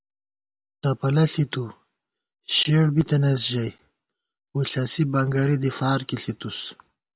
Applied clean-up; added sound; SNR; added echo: none; none; none; none.